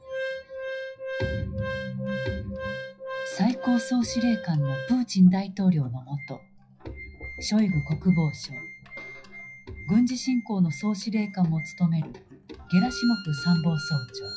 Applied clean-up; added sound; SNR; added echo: classical method WPE with log-MMSE.